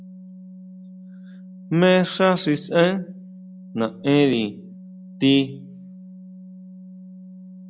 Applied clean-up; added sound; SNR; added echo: none; Organ; 17 dB; none.